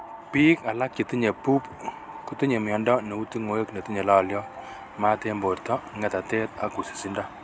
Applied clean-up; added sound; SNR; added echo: none; none; none; none.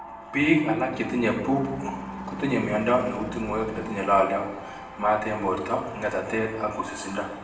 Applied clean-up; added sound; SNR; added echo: none; Car passing by / Engine / Truck; 15 dB; reverberation time 0.8 s.